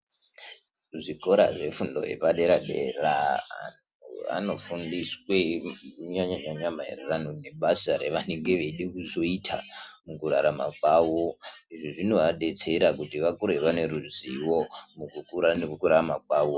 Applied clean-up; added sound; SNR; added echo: none; Snare drum; 14 dB; none.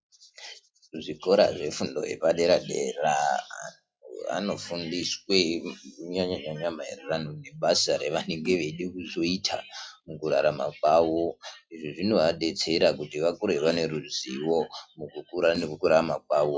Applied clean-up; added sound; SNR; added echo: classical method log-MMSE.